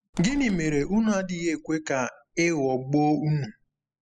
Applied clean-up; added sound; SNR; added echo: classical method spectral subtraction.